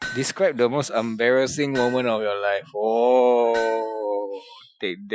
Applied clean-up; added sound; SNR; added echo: classical method Wiener filter.